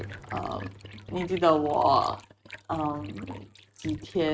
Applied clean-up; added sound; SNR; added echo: neural mask model RNNoise.